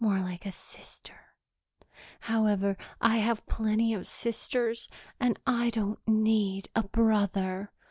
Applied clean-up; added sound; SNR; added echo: none; none; none; none.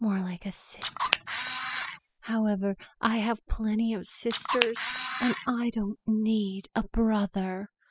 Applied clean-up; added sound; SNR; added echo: classical method spectral subtraction.